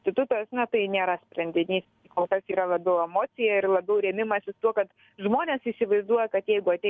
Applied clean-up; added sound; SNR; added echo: none; none; none; none.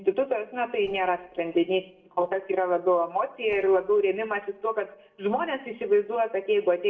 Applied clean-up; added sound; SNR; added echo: neural separator model SepFormer DNS4.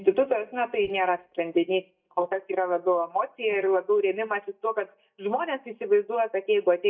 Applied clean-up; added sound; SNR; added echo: neural mask model DeepFilterNet 3.